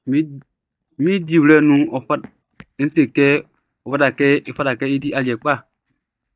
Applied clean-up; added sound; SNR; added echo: neural mask model DeepFilterNet 3.